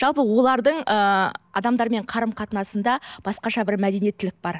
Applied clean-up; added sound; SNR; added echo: none; none; none; none.